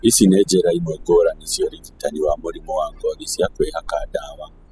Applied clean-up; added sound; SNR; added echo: classical method spectral subtraction.